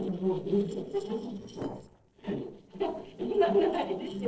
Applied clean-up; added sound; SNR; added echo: neural separator model SepFormer DNS4.